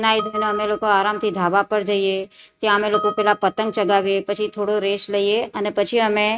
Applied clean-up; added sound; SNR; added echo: neural mask model RNNoise.